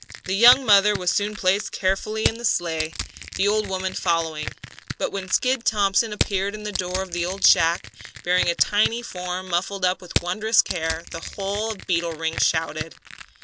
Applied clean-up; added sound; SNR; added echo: none; Crushing; 10 dB; none.